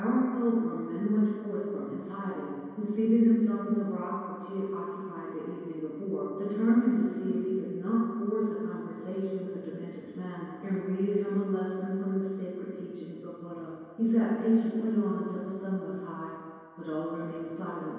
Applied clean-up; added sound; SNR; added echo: none; none; none; reverberation time 2.2 s.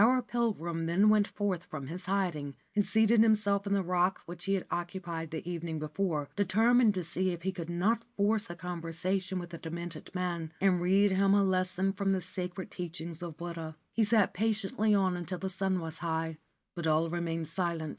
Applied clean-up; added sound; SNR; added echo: none; none; none; none.